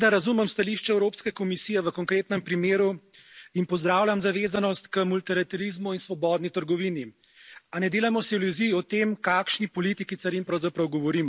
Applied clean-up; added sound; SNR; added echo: none; none; none; none.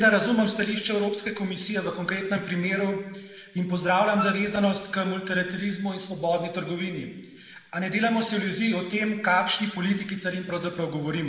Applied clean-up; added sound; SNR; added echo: none; Wind instrument, woodwind instrument; 8 dB; reverberation time 1.2 s.